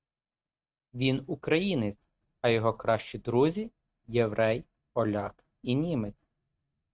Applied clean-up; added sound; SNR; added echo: neural mask model RNNoise.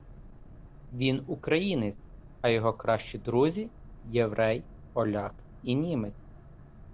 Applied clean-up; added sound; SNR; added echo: none; Boat, Water vehicle; 18 dB; none.